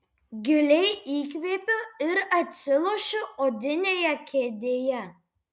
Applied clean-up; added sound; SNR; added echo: none; none; none; none.